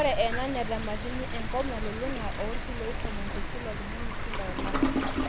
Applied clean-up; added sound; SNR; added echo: none; Toilet flush + Rain; -3 dB; none.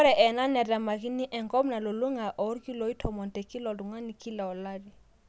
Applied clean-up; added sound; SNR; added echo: none; none; none; none.